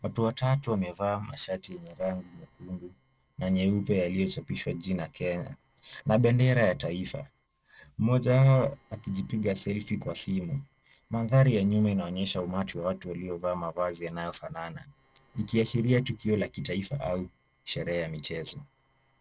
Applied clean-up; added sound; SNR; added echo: neural separator model SepFormer DNS4.